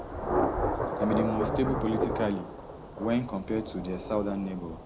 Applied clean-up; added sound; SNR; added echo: none; Thunder / Rain; 0 dB; none.